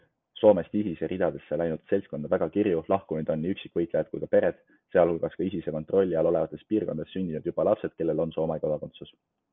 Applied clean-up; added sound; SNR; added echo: none; none; none; none.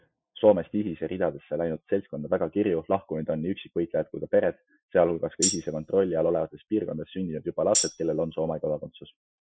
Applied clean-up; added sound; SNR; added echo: classical method Wiener filter.